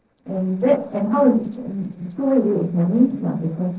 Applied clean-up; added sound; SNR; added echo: neural separator model SepFormer DNS4.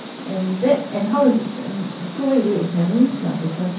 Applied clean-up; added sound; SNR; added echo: none; Cricket; 13 dB; reverberation time 0.6 s.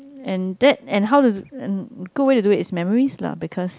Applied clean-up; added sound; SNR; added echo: none; none; none; none.